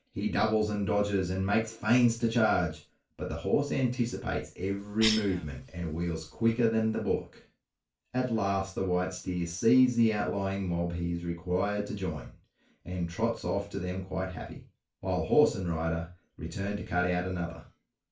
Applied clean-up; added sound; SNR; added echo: none; Cough; 11 dB; reverberation time 0.2 s.